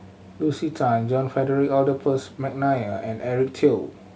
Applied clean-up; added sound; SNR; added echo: none; none; none; none.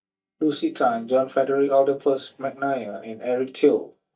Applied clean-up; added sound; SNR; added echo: neural mask model DeepFilterNet 3.